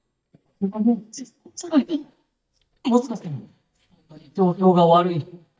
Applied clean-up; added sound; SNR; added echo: neural mask model DeepFilterNet 3.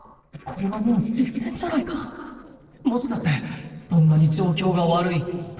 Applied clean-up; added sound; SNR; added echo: neural separator model SepFormer DNS4.